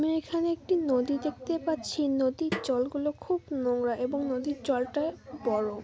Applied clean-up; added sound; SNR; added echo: none; Snare drum; 12 dB; none.